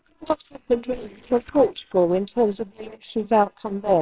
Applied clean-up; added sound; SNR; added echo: neural separator model SepFormer WHAMR!.